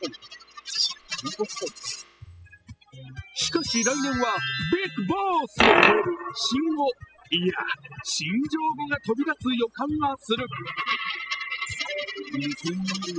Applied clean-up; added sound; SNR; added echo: classical method spectral subtraction.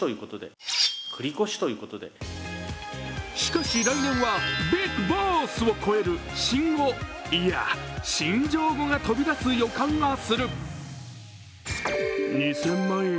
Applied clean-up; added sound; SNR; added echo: none; none; none; none.